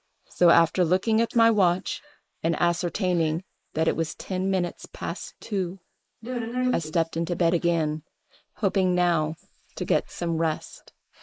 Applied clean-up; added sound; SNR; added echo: neural mask model Resemble Enhance denoiser.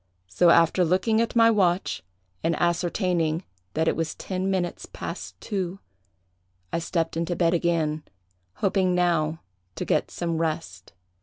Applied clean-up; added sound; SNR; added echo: none; none; none; none.